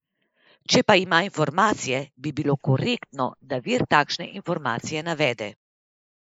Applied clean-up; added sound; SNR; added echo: neural mask model Resemble Enhance denoiser.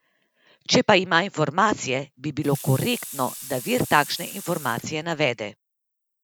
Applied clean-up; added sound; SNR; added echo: none; Sink (filling or washing) / Water tap, faucet; 14 dB; none.